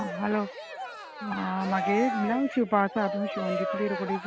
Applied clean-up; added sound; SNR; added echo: none; Cheering; 5 dB; none.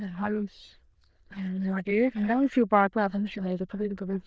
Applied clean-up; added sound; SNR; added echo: neural diffusion model UNIVERSE++.